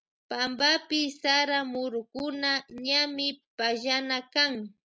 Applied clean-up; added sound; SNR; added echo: none; none; none; none.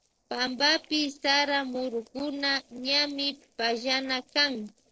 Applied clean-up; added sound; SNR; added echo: neural separator model SepFormer DNS4.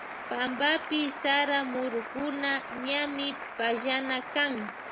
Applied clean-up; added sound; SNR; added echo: none; Applause; 11 dB; none.